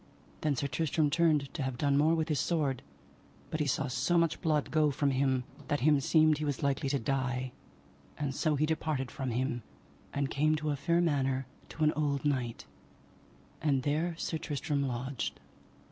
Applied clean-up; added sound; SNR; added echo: none; none; none; none.